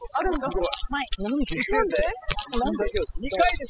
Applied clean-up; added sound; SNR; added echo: classical method spectral subtraction.